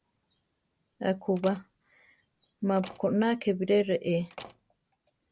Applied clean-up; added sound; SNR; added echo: none; Slam; 19 dB; none.